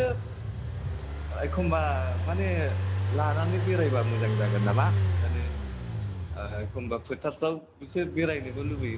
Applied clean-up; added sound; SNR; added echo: none; Engine; -3 dB; none.